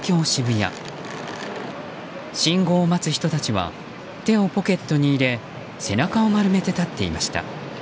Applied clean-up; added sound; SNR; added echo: none; none; none; none.